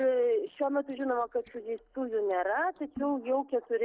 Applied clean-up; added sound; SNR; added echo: neural separator model SepFormer DNS4.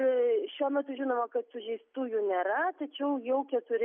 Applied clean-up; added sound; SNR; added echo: none; none; none; none.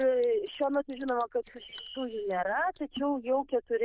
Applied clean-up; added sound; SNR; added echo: neural diffusion model UNIVERSE++.